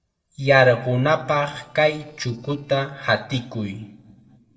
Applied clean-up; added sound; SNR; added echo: neural separator model SepFormer DNS4.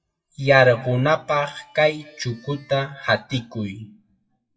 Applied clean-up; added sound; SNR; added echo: classical method WPE with log-MMSE.